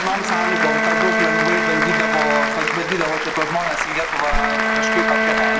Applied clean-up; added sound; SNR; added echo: none; Applause + Bowed string instrument; -4 dB; none.